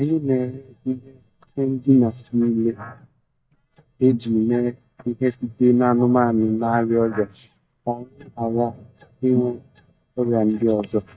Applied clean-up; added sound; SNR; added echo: neural mask model DeepFilterNet 3.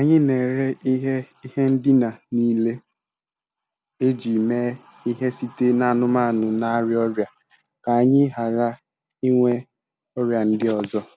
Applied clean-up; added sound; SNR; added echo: none; none; none; none.